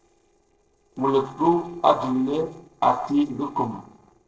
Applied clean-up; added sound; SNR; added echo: neural separator model SepFormer DNS4.